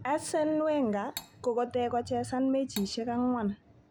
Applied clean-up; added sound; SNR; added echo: none; Cutlery, silverware; 15 dB; none.